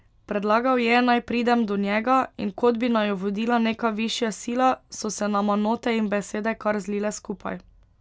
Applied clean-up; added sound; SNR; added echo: none; none; none; none.